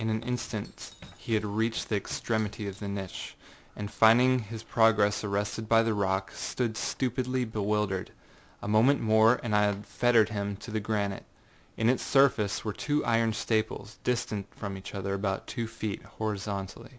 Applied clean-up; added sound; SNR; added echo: none; none; none; none.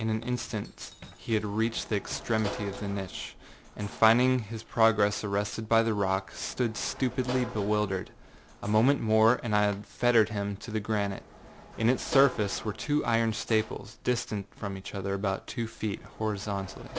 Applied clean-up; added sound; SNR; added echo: none; Sliding door / Slam; 16 dB; none.